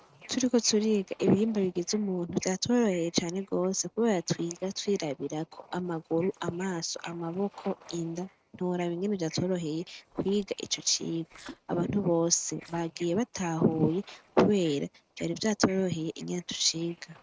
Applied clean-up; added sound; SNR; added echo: neural mask model RNNoise.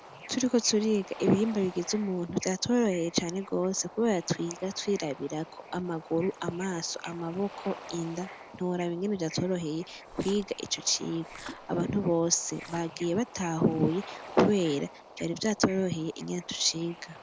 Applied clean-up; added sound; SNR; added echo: none; Splash, splatter + Bird / Ocean; 17 dB; none.